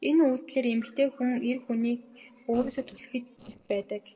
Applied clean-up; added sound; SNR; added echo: neural separator model SepFormer DNS4.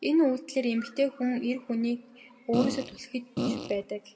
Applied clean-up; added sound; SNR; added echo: none; Fart; 2 dB; reverberation time 1.3 s.